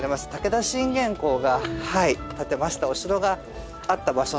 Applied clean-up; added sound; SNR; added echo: none; Dog; 15 dB; none.